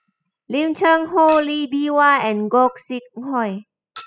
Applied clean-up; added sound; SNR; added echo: classical method spectral subtraction.